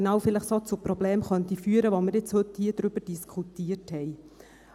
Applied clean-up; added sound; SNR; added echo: none; none; none; none.